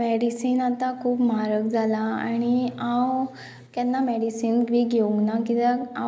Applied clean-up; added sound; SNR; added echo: none; none; none; none.